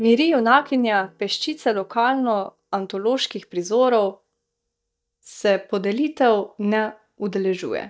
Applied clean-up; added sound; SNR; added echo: neural mask model DeepFilterNet 3.